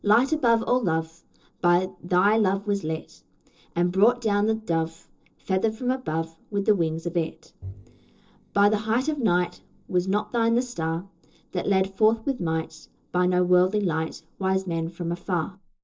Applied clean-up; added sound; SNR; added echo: neural separator model SepFormer DNS4.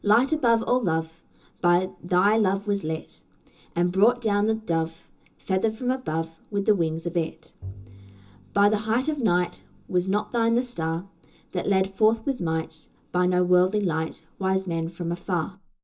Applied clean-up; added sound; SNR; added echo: none; Bowed string instrument; 19 dB; reverberation time 0.2 s.